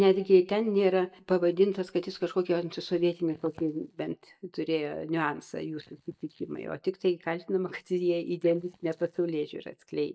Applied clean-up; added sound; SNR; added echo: neural mask model DeepFilterNet 3.